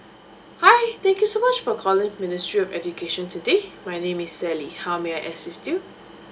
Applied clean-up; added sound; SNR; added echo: none; none; none; none.